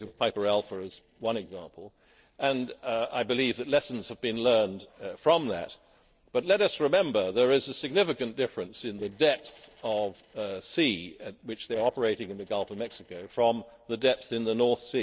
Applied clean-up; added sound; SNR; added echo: neural separator model SepFormer DNS4.